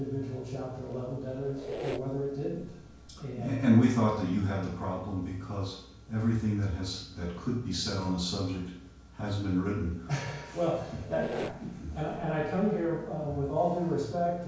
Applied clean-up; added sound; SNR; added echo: none; Squeak; 13 dB; reverberation time 0.5 s.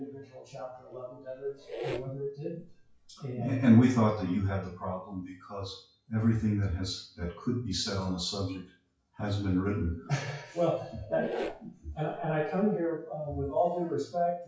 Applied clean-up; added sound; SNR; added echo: classical method WPE with log-MMSE.